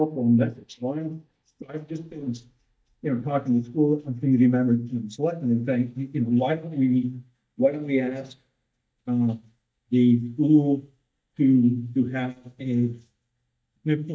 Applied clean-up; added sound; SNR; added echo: neural mask model DeepFilterNet 3.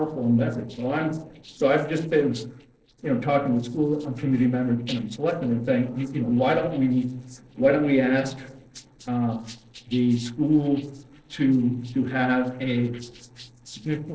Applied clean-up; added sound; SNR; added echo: neural separator model SepFormer DNS4.